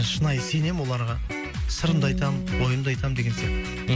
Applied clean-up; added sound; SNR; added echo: none; Electric guitar; 8 dB; none.